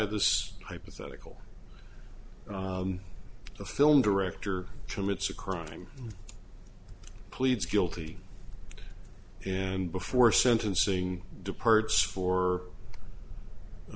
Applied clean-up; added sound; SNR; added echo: none; none; none; none.